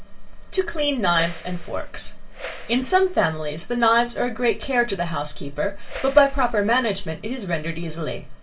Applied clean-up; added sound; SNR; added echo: none; Whoosh, swoosh, swish; 17 dB; reverberation time 0.2 s.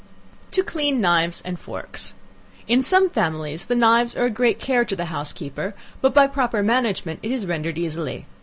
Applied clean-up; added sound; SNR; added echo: none; none; none; none.